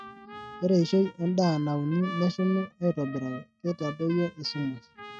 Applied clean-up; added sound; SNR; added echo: neural mask model RNNoise.